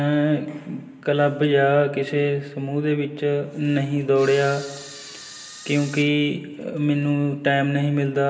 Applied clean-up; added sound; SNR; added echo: none; Camera; 17 dB; reverberation time 0.9 s.